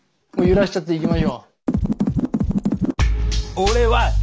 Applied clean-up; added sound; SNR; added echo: none; none; none; none.